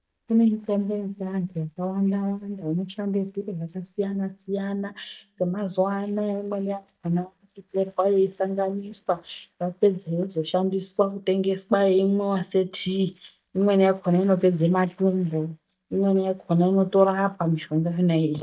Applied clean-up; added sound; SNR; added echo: neural mask model DeepFilterNet 3.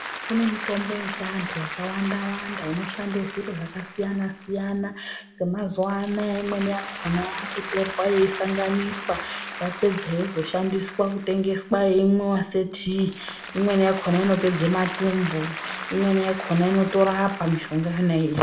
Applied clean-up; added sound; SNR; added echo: none; Applause; 11 dB; reverberation time 0.8 s.